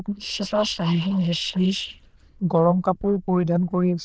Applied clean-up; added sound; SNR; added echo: neural diffusion model UNIVERSE++.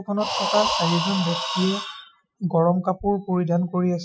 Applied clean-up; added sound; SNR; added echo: classical method Wiener filter.